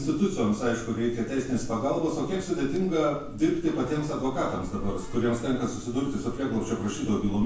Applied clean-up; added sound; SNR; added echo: none; Insect; 12 dB; reverberation time 0.6 s.